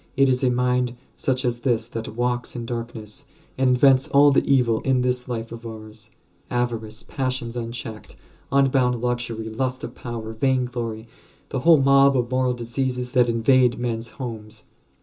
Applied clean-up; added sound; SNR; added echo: none; none; none; reverberation time 0.2 s.